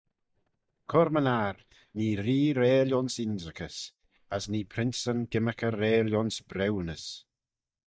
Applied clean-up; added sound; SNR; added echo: neural mask model DeepFilterNet 3.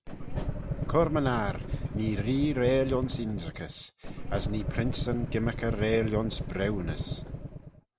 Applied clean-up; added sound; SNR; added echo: none; Engine starting / Car; 3 dB; none.